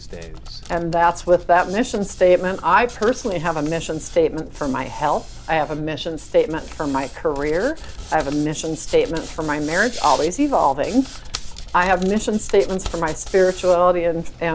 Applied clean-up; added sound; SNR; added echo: none; Hands; 13 dB; none.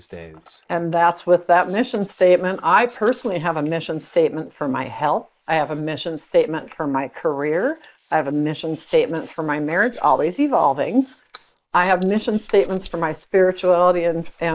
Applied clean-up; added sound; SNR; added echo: neural mask model Resemble Enhance denoiser.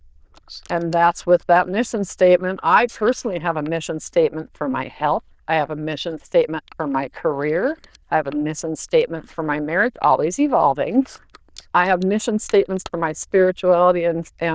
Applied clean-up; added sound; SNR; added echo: neural diffusion model UNIVERSE++.